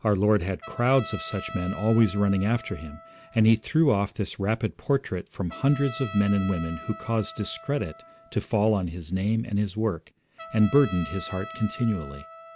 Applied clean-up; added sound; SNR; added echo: none; Trumpet; 17 dB; none.